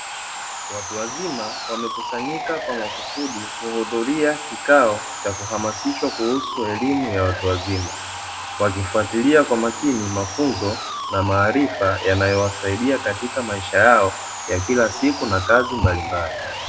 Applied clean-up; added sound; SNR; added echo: none; Sawing; 8 dB; reverberation time 1.4 s.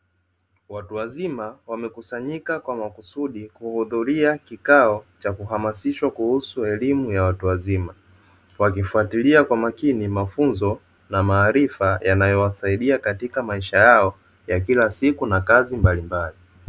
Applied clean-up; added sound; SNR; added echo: none; none; none; none.